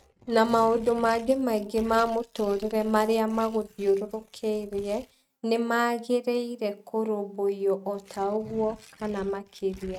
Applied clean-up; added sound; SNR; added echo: neural mask model RNNoise.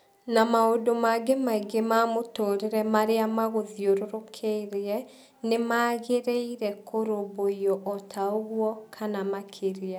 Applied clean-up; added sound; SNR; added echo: none; none; none; none.